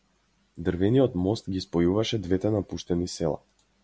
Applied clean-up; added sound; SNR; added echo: none; none; none; none.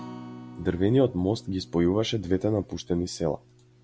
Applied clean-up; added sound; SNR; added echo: none; Acoustic guitar; 19 dB; none.